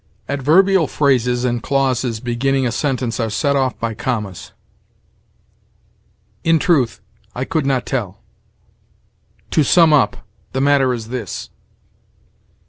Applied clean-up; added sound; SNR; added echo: none; none; none; none.